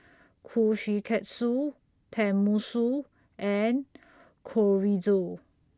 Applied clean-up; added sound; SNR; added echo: none; none; none; none.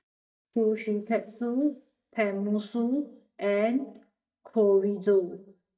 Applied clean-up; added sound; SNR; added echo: neural mask model DeepFilterNet 3.